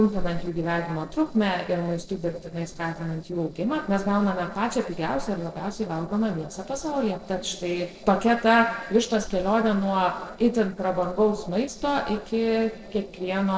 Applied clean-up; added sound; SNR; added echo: neural separator model SepFormer DNS4.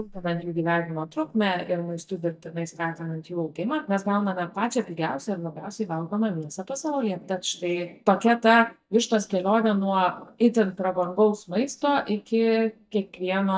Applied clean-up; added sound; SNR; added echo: neural mask model DeepFilterNet 3.